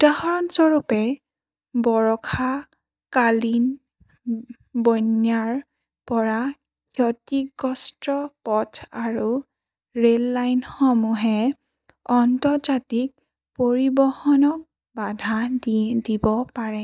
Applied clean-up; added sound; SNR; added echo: neural mask model DeepFilterNet 3.